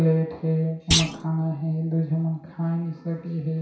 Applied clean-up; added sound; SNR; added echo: none; Thump, thud; 5 dB; reverberation time 0.6 s.